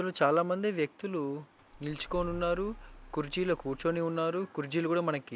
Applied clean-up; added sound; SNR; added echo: none; Engine starting / Car; 15 dB; none.